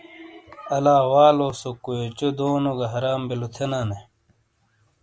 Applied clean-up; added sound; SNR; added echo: none; none; none; none.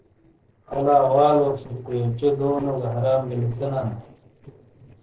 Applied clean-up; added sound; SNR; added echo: neural separator model SepFormer DNS4.